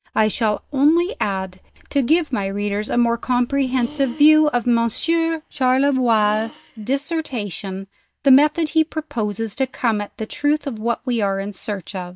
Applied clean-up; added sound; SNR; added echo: neural mask model DeepFilterNet 3.